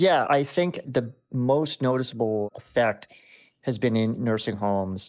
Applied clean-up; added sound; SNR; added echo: neural mask model DeepFilterNet 3.